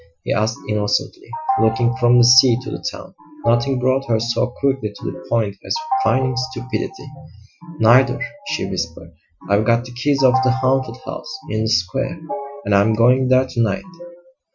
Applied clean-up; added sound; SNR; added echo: classical method Wiener filter.